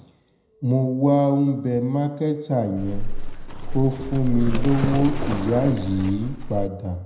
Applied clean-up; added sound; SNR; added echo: none; Livestock, farm animals, working animals; 1 dB; reverberation time 0.8 s.